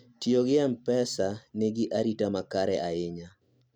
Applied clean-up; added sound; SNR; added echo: none; none; none; none.